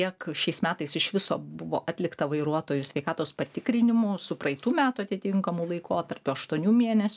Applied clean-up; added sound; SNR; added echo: none; none; none; none.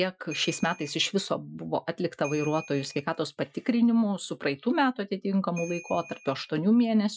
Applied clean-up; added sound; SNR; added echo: classical method Wiener filter.